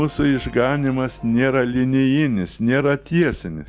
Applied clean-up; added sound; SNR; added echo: none; none; none; none.